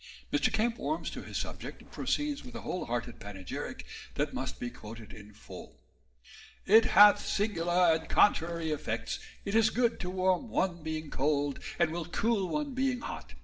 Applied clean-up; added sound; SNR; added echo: neural separator model SepFormer DNS4.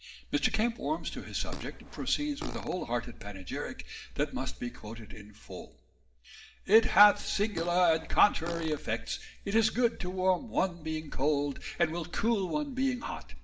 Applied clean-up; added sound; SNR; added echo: none; Fart; 15 dB; reverberation time 0.5 s.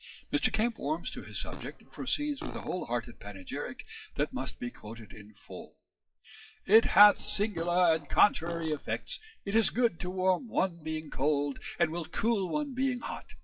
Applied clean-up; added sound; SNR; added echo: classical method WPE with log-MMSE.